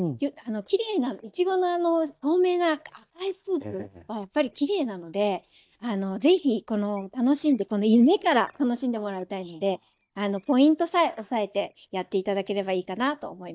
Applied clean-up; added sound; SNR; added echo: neural mask model DeepFilterNet 3.